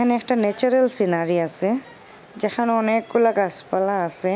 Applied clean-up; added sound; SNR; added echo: none; none; none; none.